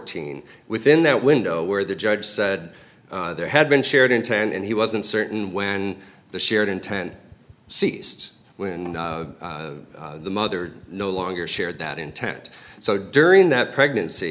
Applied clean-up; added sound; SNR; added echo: none; none; none; none.